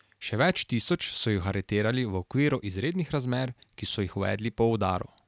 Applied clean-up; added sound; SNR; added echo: none; none; none; none.